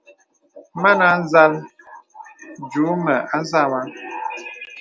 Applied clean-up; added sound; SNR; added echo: none; none; none; none.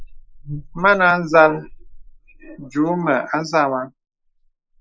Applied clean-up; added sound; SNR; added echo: neural mask model Resemble Enhance denoiser.